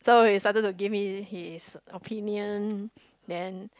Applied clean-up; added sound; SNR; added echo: none; none; none; none.